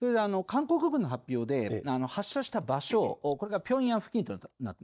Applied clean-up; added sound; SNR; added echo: neural mask model DeepFilterNet 3.